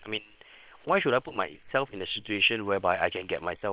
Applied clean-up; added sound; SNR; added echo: neural separator model SepFormer WHAM!.